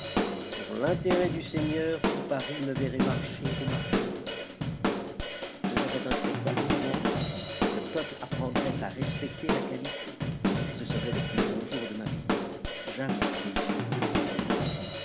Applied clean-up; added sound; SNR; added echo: none; Drum / Drum kit; -5 dB; none.